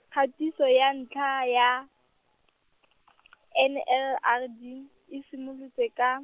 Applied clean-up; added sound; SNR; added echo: none; none; none; none.